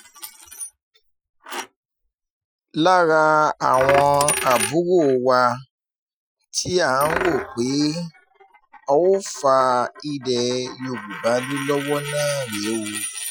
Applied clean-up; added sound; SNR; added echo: classical method Wiener filter.